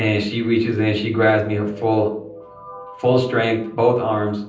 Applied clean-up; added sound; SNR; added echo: none; none; none; reverberation time 0.6 s.